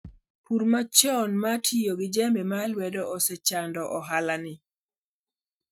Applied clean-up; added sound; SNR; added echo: neural mask model RNNoise.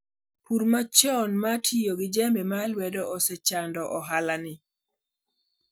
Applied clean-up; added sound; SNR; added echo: none; none; none; none.